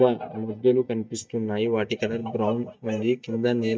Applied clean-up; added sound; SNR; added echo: neural mask model DeepFilterNet 3.